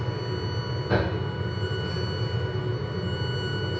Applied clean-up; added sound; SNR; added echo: none; Bowed string instrument; 13 dB; reverberation time 0.6 s.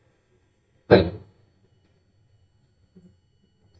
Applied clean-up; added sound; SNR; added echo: neural mask model DeepFilterNet 3.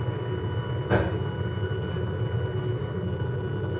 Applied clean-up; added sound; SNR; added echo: neural separator model SepFormer DNS4.